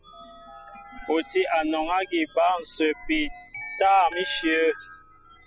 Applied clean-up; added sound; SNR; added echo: classical method spectral subtraction.